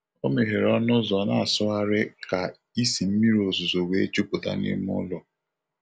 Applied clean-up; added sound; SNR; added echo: none; none; none; none.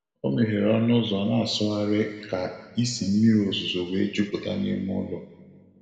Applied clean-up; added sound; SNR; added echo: none; none; none; reverberation time 1.7 s.